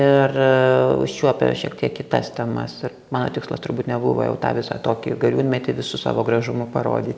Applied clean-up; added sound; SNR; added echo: none; none; none; none.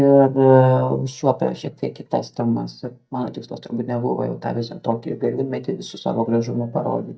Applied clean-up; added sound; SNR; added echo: neural mask model DeepFilterNet 3.